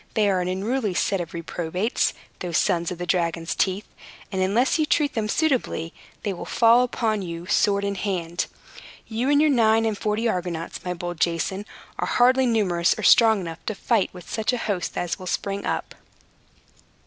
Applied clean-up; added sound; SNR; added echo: none; none; none; none.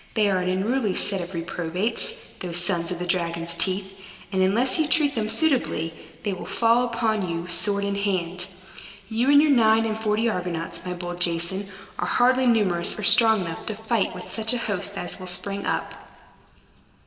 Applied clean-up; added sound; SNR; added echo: none; none; none; reverberation time 2.8 s.